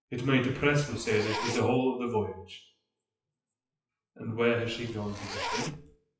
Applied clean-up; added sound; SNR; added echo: classical method WPE with log-MMSE.